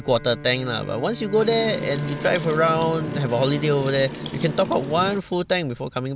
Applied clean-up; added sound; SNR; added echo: none; Wind + Bowed string instrument; 9 dB; none.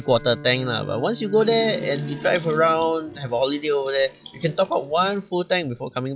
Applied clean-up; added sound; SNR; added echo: classical method log-MMSE.